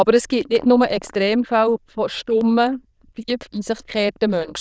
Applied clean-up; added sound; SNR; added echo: neural diffusion model UNIVERSE++.